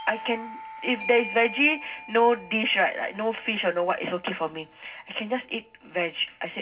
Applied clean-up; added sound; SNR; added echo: none; Doorbell; 15 dB; reverberation time 0.4 s.